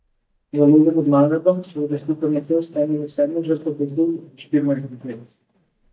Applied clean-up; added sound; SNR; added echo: neural mask model DeepFilterNet 3.